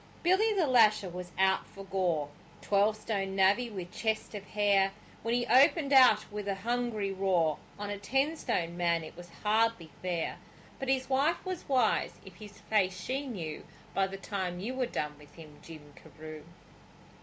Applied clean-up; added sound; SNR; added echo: none; none; none; none.